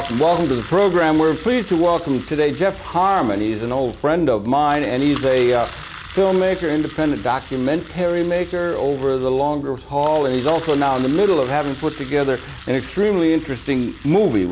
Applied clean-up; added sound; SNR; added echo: none; Engine; 18 dB; none.